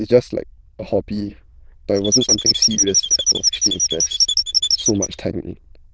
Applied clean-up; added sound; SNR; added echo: neural diffusion model UNIVERSE++.